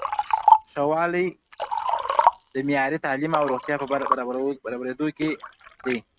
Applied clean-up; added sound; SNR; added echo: neural mask model RNNoise.